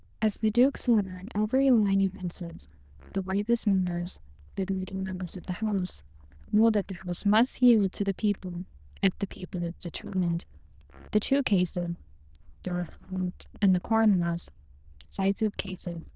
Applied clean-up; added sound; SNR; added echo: neural diffusion model UNIVERSE++.